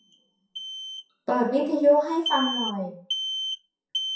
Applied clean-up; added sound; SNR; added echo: classical method WPE with log-MMSE.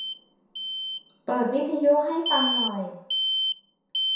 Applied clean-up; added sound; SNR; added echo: none; Alarm; 2 dB; reverberation time 0.7 s.